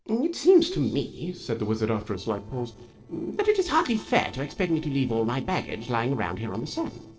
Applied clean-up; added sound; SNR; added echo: neural separator model SepFormer DNS4.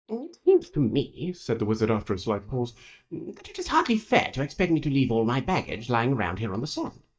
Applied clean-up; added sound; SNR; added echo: neural mask model DeepFilterNet 3.